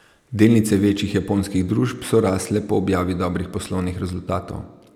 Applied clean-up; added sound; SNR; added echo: none; none; none; none.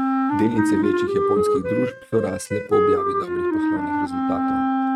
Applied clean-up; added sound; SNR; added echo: neural mask model RNNoise.